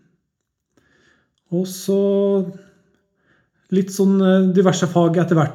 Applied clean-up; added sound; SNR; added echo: none; none; none; reverberation time 0.3 s.